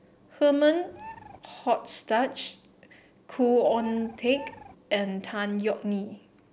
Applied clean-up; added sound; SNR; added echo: none; Bird; 16 dB; none.